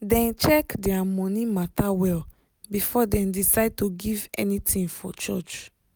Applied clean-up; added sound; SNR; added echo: none; none; none; none.